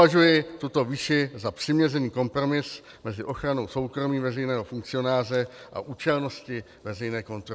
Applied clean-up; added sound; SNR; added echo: none; none; none; none.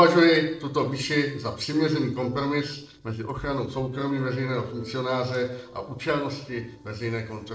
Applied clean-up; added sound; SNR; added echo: neural separator model SepFormer DNS4.